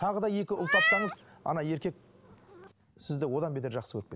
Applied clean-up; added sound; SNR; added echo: none; Meow; -1 dB; none.